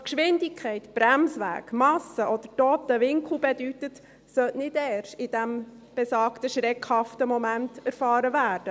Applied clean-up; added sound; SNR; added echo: none; none; none; none.